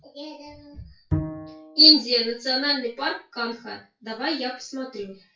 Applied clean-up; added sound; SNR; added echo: classical method WPE with log-MMSE.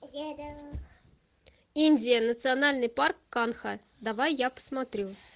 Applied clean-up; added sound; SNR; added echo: none; none; none; none.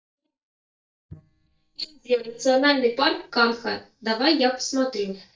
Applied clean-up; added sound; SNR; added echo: neural mask model DeepFilterNet 3.